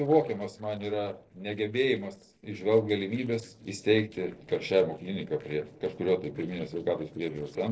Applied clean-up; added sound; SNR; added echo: neural separator model SepFormer DNS4.